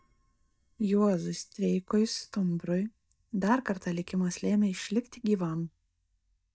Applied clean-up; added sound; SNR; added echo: neural mask model DeepFilterNet 3.